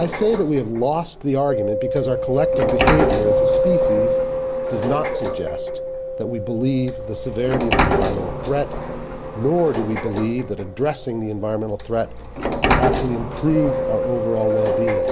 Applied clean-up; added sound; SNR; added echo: none; Sliding door + Mallet percussion; -1 dB; none.